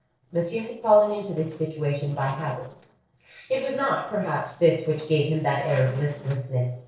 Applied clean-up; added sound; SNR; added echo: neural separator model SepFormer DNS4.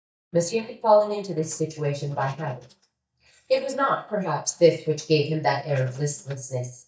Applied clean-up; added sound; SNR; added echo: neural mask model DeepFilterNet 3.